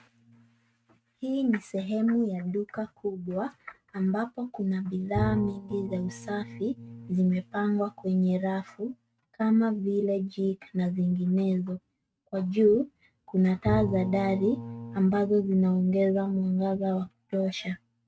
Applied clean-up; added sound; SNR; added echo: neural mask model RNNoise.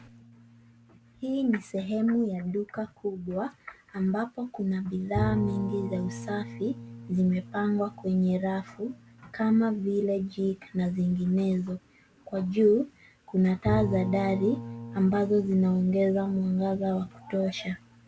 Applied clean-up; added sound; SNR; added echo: none; Bowed string instrument; 12 dB; none.